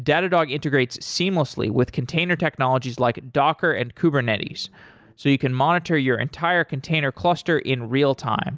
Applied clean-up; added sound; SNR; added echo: none; none; none; none.